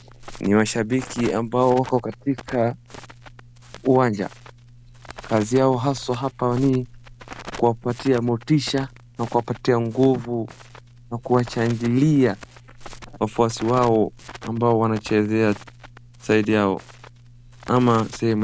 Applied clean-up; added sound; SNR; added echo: none; Crackle; 18 dB; none.